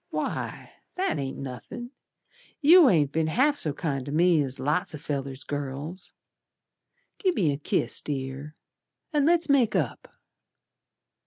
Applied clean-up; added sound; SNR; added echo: none; none; none; none.